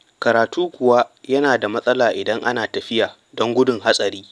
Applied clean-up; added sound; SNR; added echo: none; none; none; none.